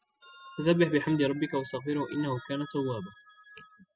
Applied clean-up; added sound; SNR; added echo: classical method spectral subtraction.